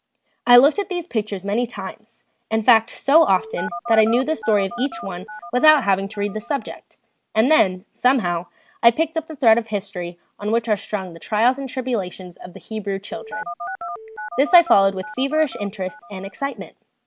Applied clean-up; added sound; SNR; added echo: none; Telephone; 12 dB; none.